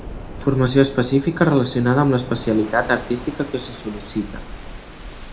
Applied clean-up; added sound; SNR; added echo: none; Waves, surf; 13 dB; reverberation time 0.4 s.